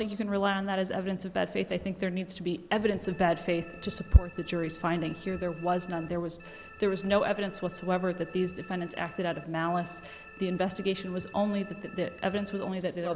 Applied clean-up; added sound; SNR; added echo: none; Organ; 19 dB; none.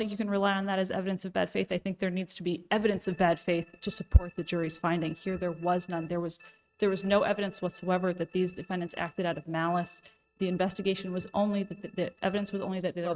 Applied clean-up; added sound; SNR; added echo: neural mask model RNNoise.